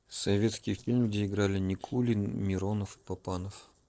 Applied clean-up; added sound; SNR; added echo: neural separator model SepFormer DNS4.